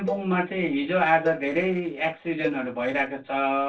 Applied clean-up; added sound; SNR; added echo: neural separator model SepFormer DNS4.